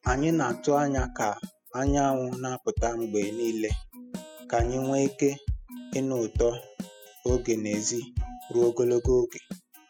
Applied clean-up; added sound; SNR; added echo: classical method spectral subtraction.